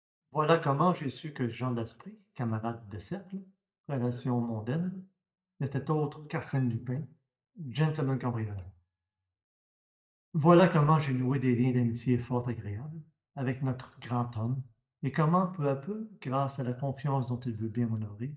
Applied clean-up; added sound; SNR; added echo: neural mask model DeepFilterNet 3.